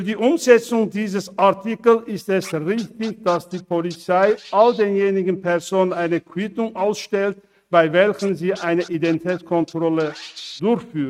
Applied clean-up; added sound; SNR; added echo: neural mask model RNNoise.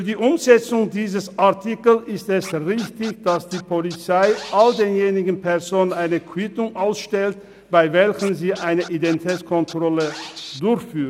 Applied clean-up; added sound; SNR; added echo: none; Scratching (performance technique); 18 dB; none.